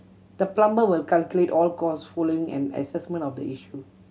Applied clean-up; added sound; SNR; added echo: none; none; none; none.